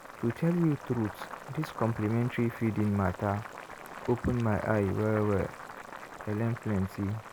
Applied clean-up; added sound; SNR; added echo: none; Boiling; 14 dB; none.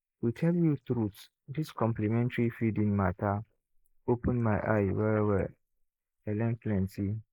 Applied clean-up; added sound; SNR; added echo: neural mask model Resemble Enhance denoiser.